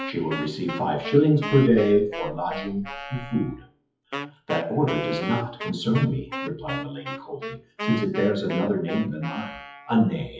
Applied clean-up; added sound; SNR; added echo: classical method WPE with log-MMSE.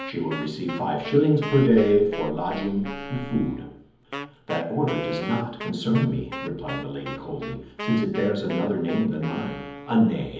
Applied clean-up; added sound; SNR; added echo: none; Wind instrument, woodwind instrument; 11 dB; reverberation time 1.3 s.